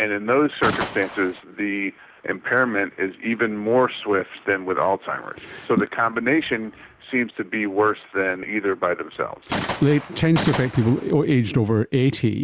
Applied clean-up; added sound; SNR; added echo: none; Gunshot, gunfire; 7 dB; none.